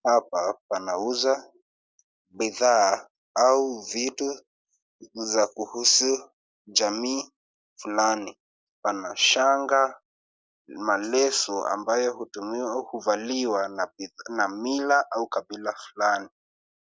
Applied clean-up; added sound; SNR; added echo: none; none; none; none.